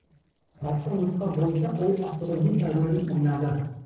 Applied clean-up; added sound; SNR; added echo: neural separator model SepFormer DNS4.